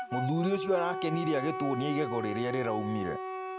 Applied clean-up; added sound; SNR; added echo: none; Wind instrument, woodwind instrument; 5 dB; none.